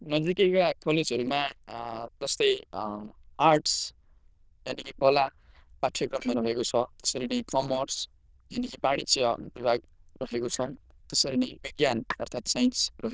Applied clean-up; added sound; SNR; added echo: neural diffusion model UNIVERSE++.